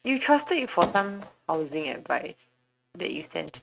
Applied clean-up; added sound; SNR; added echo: neural mask model RNNoise.